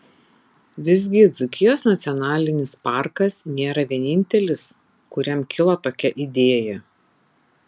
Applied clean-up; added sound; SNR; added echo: none; none; none; none.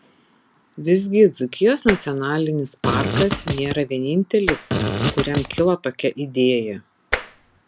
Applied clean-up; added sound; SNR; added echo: none; Tap + Fart; 3 dB; none.